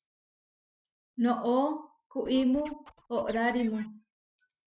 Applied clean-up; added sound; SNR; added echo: neural mask model RNNoise.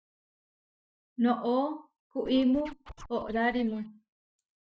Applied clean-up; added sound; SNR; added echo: neural mask model DeepFilterNet 3.